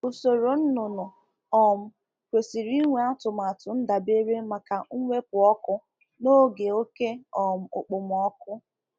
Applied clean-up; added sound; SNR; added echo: none; none; none; none.